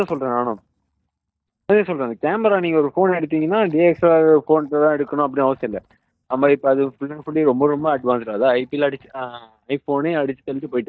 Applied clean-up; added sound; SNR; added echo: neural mask model DeepFilterNet 3.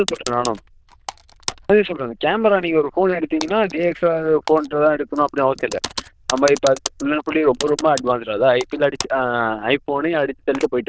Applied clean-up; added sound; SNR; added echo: neural diffusion model UNIVERSE++.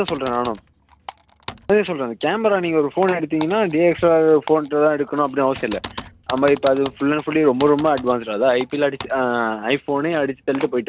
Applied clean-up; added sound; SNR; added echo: none; Typing; 16 dB; none.